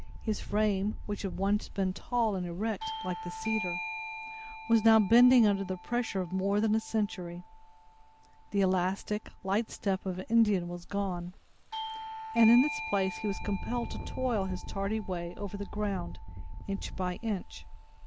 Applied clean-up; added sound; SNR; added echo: none; Engine + Bell / Doorbell; 10 dB; none.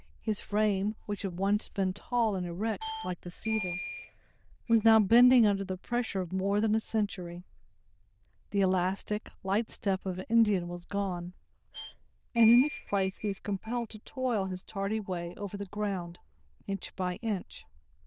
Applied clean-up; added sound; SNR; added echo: neural diffusion model UNIVERSE++.